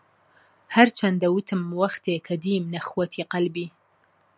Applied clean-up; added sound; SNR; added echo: none; none; none; none.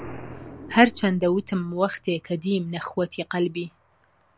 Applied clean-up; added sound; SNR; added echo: none; Explosion + Bowed string instrument; 19 dB; none.